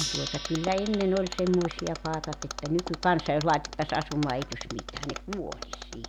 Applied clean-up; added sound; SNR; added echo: none; Gong + Mechanisms; 9 dB; none.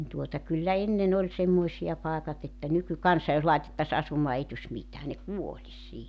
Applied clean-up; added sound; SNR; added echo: none; none; none; none.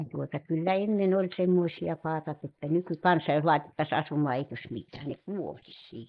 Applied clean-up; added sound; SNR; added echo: neural mask model Resemble Enhance denoiser.